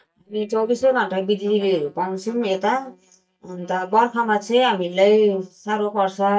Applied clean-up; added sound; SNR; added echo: neural mask model DeepFilterNet 3.